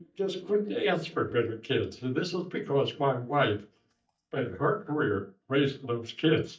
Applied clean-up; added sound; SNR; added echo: neural mask model DeepFilterNet 3.